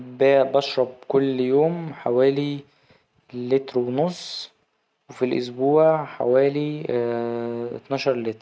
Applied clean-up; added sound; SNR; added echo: none; none; none; none.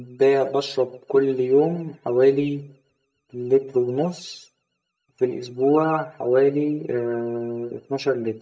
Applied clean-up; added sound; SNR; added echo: neural mask model DeepFilterNet 3.